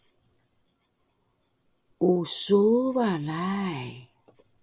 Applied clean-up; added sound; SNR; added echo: none; none; none; none.